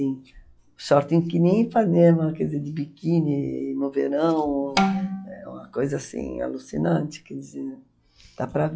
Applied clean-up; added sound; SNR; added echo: classical method log-MMSE.